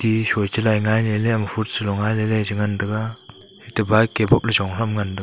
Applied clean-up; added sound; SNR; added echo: none; none; none; none.